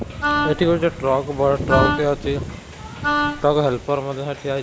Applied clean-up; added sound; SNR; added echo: none; Wind instrument, woodwind instrument; 3 dB; none.